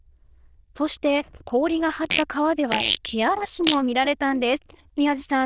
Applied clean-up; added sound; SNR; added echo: neural diffusion model UNIVERSE++.